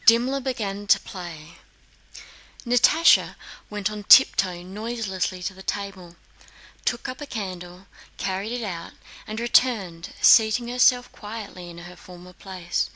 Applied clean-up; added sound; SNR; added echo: none; none; none; none.